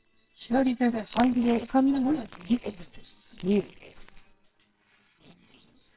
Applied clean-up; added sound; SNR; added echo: neural separator model SepFormer WHAMR!.